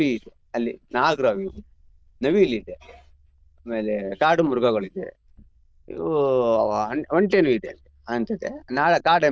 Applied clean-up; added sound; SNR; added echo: neural diffusion model UNIVERSE++.